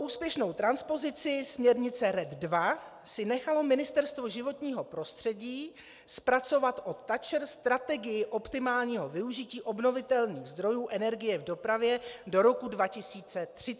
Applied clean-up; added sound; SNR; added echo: none; none; none; none.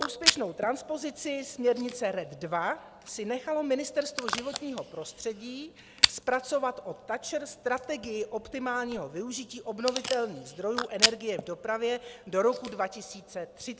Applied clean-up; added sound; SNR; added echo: none; Packing tape, duct tape / Tearing; 3 dB; none.